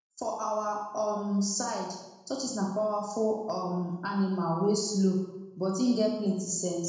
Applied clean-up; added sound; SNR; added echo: none; none; none; reverberation time 1.0 s.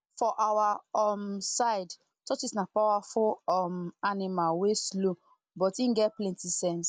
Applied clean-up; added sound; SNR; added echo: none; none; none; none.